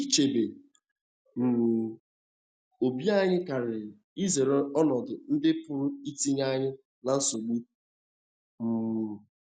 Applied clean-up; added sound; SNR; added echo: none; none; none; none.